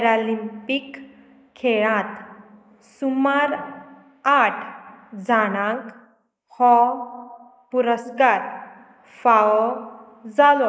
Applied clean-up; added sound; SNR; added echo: neural mask model Resemble Enhance denoiser.